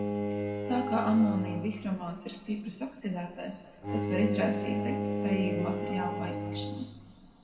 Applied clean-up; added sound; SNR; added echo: none; Bowed string instrument; 2 dB; reverberation time 1.8 s.